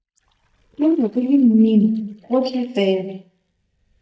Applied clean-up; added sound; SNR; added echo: neural mask model DeepFilterNet 3.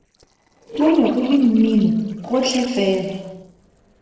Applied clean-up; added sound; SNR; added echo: neural separator model SepFormer DNS4.